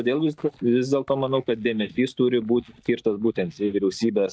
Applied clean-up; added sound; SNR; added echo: neural mask model DeepFilterNet 3.